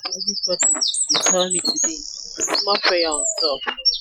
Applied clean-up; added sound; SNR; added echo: classical method Wiener filter.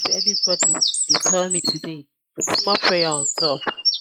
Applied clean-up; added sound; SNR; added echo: neural mask model Resemble Enhance denoiser.